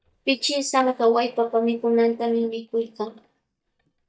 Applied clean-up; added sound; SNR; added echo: neural mask model DeepFilterNet 3.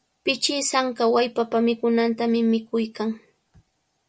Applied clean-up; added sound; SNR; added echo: none; none; none; none.